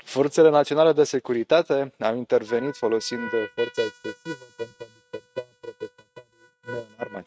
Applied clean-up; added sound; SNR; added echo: neural mask model RNNoise.